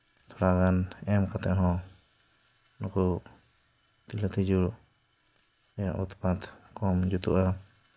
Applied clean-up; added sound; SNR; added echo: neural mask model Resemble Enhance denoiser.